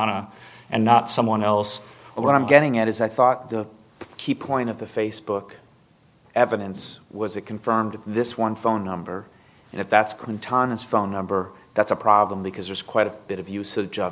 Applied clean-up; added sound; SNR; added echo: none; none; none; none.